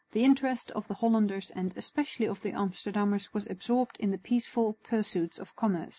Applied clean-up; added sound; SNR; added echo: none; none; none; none.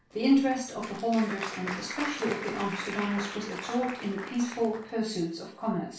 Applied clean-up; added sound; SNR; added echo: none; Applause; 10 dB; reverberation time 0.4 s.